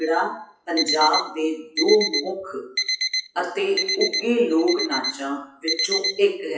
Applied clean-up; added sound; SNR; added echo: classical method WPE with log-MMSE.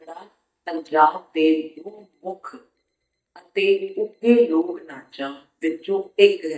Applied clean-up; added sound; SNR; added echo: neural mask model DeepFilterNet 3.